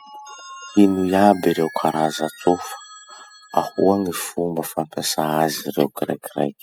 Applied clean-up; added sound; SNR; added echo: classical method spectral subtraction.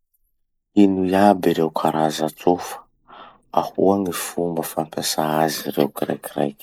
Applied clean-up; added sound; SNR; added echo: neural mask model Resemble Enhance denoiser.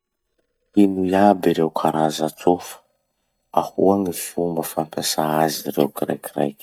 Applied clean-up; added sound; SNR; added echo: neural mask model DeepFilterNet 3.